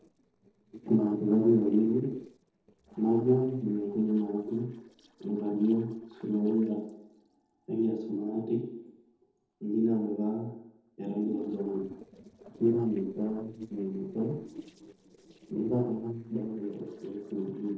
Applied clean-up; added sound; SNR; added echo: neural separator model SepFormer DNS4.